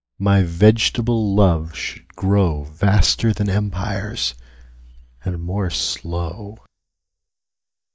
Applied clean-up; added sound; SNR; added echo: neural mask model DeepFilterNet 3.